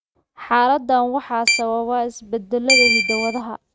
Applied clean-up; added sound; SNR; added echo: neural mask model RNNoise.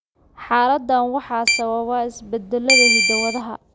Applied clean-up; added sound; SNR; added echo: none; Keyboard (musical); -2 dB; none.